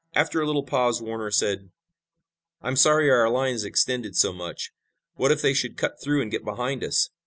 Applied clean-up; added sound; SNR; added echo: none; none; none; none.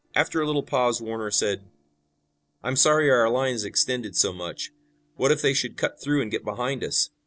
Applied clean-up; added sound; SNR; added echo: neural separator model SepFormer DNS4.